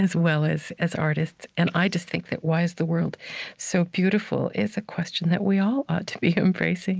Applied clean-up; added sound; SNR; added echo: none; none; none; none.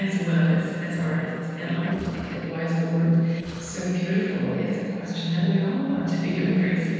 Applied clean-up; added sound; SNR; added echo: neural separator model SepFormer DNS4.